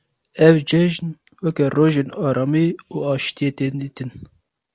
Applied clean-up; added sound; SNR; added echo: none; none; none; none.